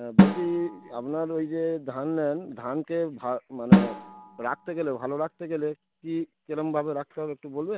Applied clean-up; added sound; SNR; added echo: none; Drum; -2 dB; none.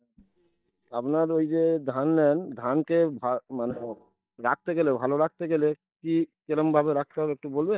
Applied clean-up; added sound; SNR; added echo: neural mask model DeepFilterNet 3.